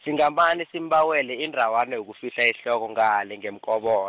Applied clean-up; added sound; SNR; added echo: none; none; none; none.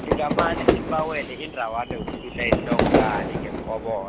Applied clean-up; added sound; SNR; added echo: none; Fire / Fireworks; -4 dB; none.